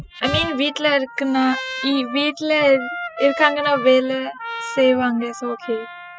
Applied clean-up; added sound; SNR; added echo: classical method spectral subtraction.